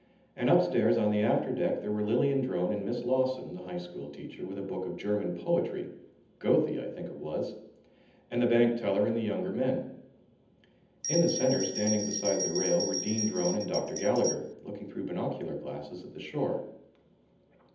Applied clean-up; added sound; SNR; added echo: none; Bell; 6 dB; reverberation time 0.8 s.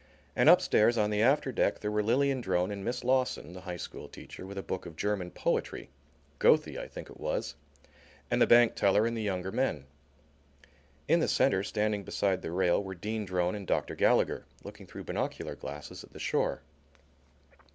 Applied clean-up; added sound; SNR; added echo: none; none; none; none.